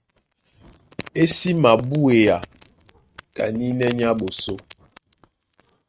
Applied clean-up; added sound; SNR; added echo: neural mask model RNNoise.